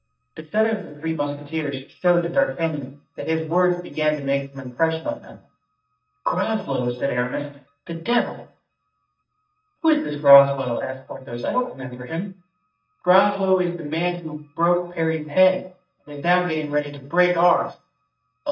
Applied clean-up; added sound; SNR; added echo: neural mask model DeepFilterNet 3.